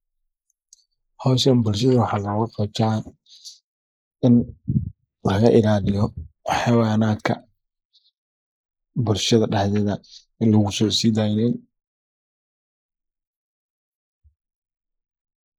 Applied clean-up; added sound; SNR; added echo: neural mask model Resemble Enhance denoiser.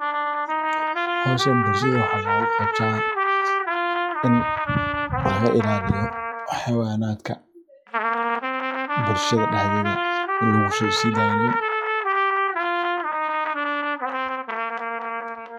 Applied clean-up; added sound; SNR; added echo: classical method log-MMSE.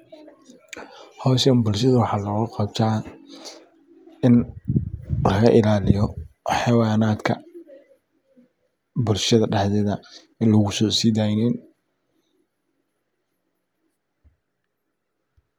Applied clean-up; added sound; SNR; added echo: none; none; none; none.